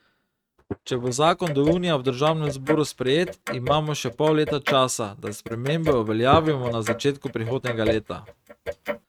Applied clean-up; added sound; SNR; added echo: neural mask model RNNoise.